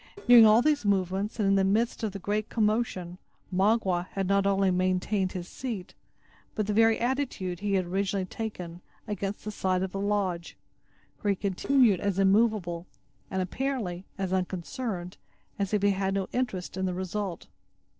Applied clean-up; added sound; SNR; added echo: neural separator model SepFormer DNS4.